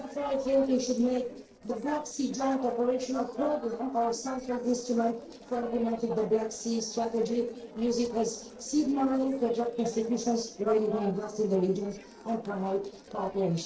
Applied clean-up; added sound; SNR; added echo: neural separator model SepFormer DNS4.